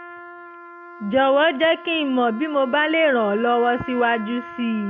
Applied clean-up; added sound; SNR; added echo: none; Trumpet; 16 dB; none.